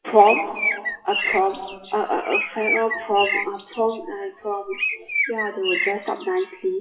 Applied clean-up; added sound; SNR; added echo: classical method WPE with log-MMSE.